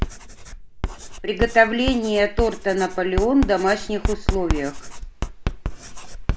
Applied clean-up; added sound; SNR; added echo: none; Writing; 4 dB; none.